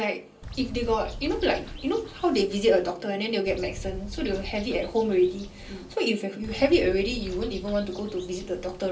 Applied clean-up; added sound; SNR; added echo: none; Bird; 12 dB; reverberation time 0.3 s.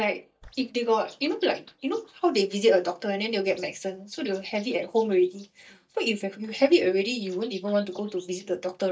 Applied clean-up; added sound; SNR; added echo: neural mask model DeepFilterNet 3.